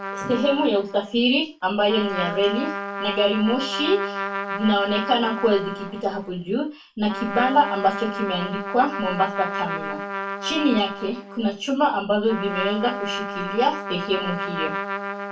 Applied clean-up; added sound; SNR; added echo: none; Trumpet; 7 dB; reverberation time 0.2 s.